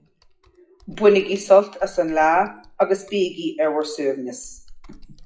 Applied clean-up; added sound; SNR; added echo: classical method WPE with log-MMSE.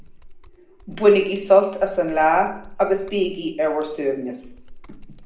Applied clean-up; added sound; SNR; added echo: none; Computer keyboard; 19 dB; reverberation time 0.4 s.